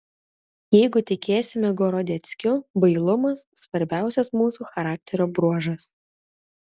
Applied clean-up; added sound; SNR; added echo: none; none; none; none.